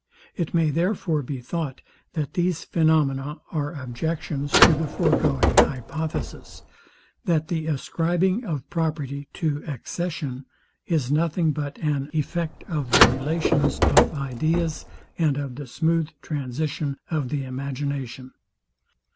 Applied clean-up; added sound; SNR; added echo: none; Car; -2 dB; none.